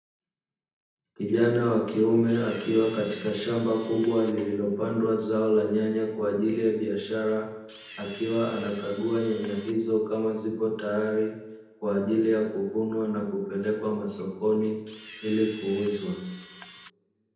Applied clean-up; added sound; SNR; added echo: none; Camera; 19 dB; reverberation time 0.9 s.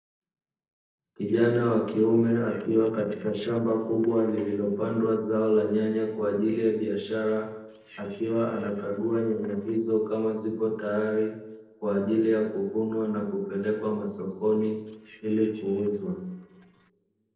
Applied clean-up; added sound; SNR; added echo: neural separator model SepFormer DNS4.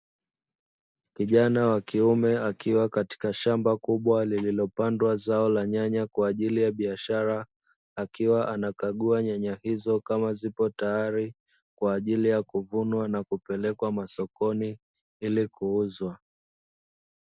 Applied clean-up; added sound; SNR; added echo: none; none; none; none.